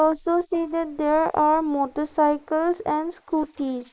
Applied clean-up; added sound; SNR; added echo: neural mask model Resemble Enhance denoiser.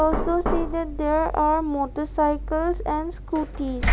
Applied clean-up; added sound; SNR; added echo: none; Knock; 4 dB; none.